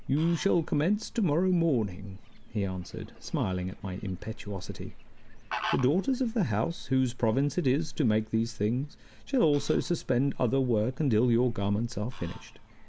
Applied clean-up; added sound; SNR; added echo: none; Fowl; 19 dB; none.